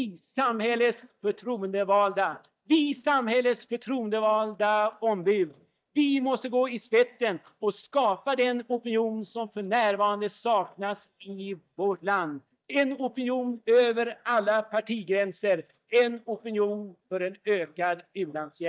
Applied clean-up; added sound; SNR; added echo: neural mask model DeepFilterNet 3.